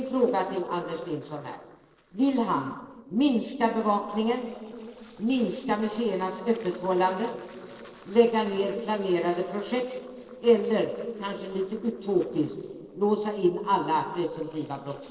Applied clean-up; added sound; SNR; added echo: neural separator model SepFormer DNS4.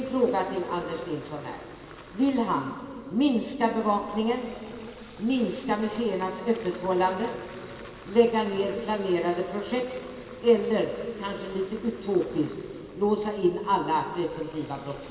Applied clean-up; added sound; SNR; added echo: none; Fill (with liquid) / Water tap, faucet; 20 dB; reverberation time 2.5 s.